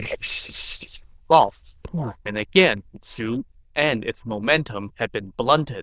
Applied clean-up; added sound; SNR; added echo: neural diffusion model UNIVERSE++.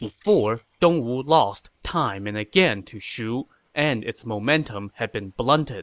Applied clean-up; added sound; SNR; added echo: neural mask model Resemble Enhance denoiser.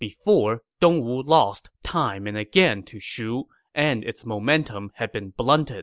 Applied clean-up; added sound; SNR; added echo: none; none; none; none.